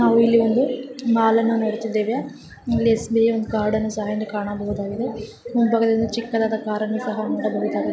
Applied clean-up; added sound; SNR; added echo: none; none; none; none.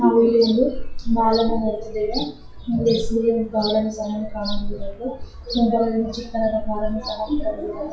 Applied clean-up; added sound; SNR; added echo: classical method WPE with log-MMSE.